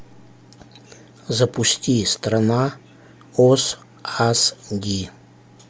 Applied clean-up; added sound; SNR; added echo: none; none; none; none.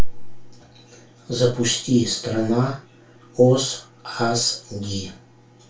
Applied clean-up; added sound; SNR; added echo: none; none; none; reverberation time 0.2 s.